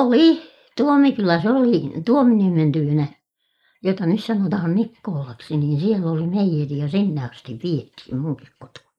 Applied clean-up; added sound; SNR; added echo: neural mask model Resemble Enhance denoiser.